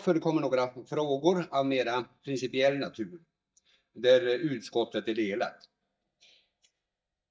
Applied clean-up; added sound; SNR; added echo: neural mask model DeepFilterNet 3.